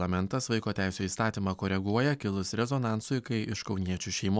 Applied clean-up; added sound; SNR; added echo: none; none; none; none.